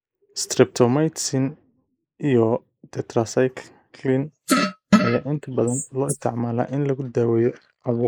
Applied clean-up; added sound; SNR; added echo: neural mask model Resemble Enhance denoiser.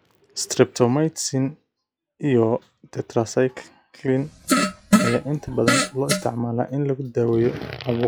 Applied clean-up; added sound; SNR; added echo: classical method log-MMSE.